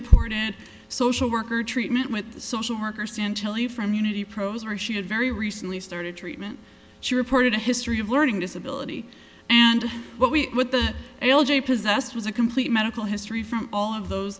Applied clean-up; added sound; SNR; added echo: none; none; none; none.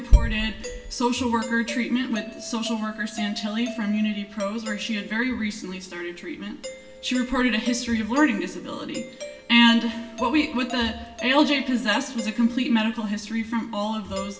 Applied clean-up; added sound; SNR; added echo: none; Doorbell; 16 dB; reverberation time 0.6 s.